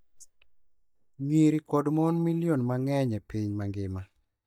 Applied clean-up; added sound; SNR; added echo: neural mask model DeepFilterNet 3.